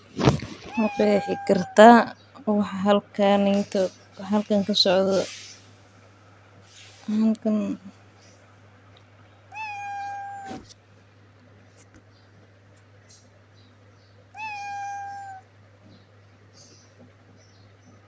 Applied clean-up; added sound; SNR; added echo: none; Meow; 14 dB; none.